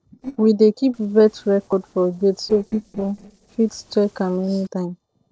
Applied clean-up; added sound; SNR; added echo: neural separator model SepFormer DNS4.